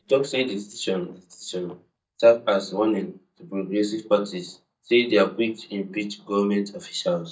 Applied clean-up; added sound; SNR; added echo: neural mask model DeepFilterNet 3.